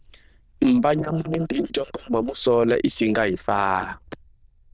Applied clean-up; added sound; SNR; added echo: neural diffusion model UNIVERSE++.